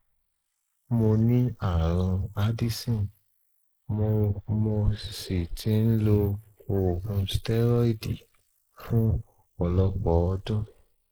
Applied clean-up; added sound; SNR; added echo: neural mask model Resemble Enhance denoiser.